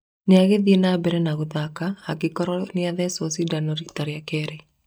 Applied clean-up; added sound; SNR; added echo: neural mask model DeepFilterNet 3.